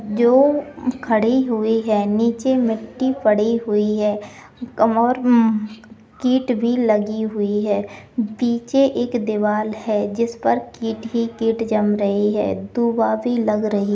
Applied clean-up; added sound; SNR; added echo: none; none; none; none.